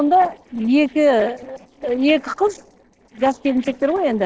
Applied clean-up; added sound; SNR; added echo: neural separator model SepFormer DNS4.